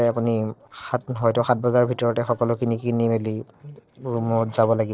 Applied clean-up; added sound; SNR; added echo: neural separator model SepFormer DNS4.